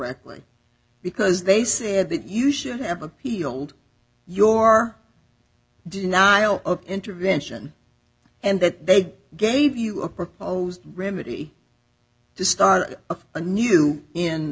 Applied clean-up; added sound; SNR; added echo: none; none; none; none.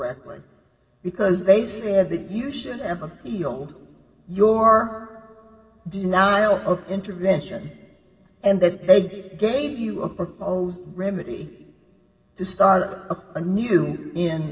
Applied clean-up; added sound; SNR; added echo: none; none; none; reverberation time 2.4 s.